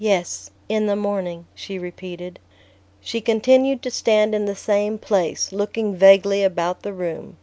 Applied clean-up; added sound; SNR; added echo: none; none; none; none.